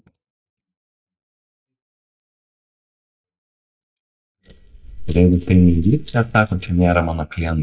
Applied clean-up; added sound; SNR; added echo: neural mask model DeepFilterNet 3.